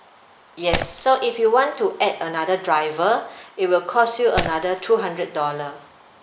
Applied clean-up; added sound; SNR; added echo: none; Shatter; 10 dB; none.